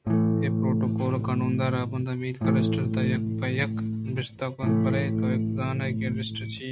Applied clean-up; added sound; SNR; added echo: neural mask model RNNoise.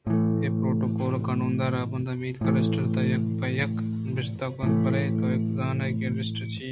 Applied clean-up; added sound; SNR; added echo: none; Electric guitar / Strum; -5 dB; none.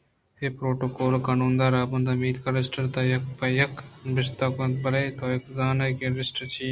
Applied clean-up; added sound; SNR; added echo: none; none; none; none.